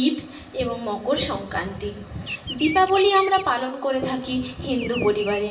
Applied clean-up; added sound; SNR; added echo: none; Bird vocalization, bird call, bird song; 15 dB; reverberation time 0.8 s.